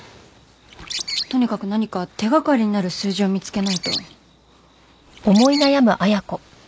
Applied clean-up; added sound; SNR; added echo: none; Bird; 8 dB; none.